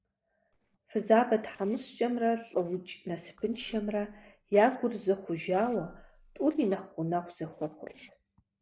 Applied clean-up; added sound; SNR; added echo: neural separator model SepFormer DNS4.